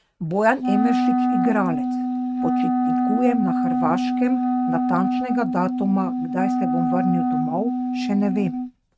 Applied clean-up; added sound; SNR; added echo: neural mask model RNNoise.